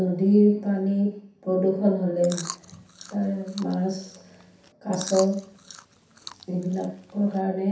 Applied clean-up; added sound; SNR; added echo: none; Chewing, mastication; 17 dB; reverberation time 0.7 s.